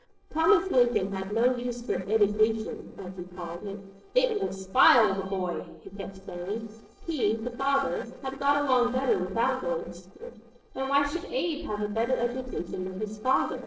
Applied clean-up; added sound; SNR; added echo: neural separator model SepFormer DNS4.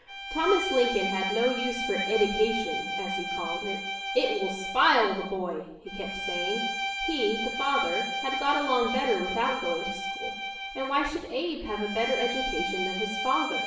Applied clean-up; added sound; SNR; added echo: none; Bowed string instrument; 4 dB; reverberation time 0.7 s.